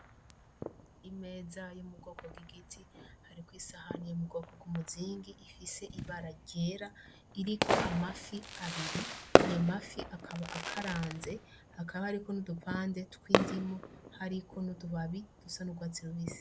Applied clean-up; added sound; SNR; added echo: none; Fireworks; -2 dB; none.